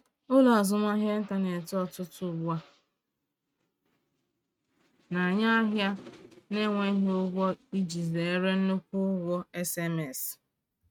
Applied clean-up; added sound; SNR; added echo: neural mask model RNNoise.